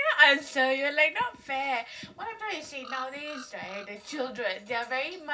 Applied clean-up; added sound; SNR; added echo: none; Bird vocalization, bird call, bird song; 18 dB; reverberation time 0.4 s.